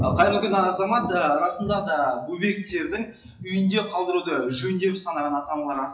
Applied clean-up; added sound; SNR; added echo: classical method WPE with log-MMSE.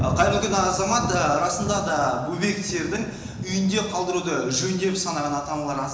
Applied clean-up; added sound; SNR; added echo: none; Thunder / Rain; 9 dB; reverberation time 1.0 s.